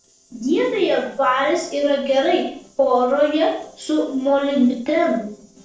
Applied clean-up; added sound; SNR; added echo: neural separator model SepFormer DNS4.